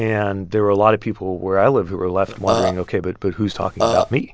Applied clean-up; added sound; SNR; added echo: none; Burping, eructation; 1 dB; none.